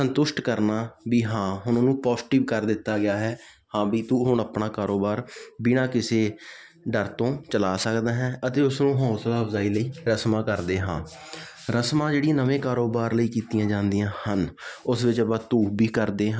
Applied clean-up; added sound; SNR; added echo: none; none; none; none.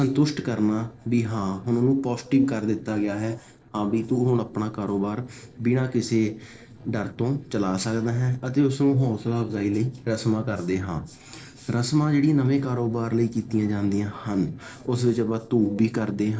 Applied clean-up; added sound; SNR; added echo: neural separator model SepFormer DNS4.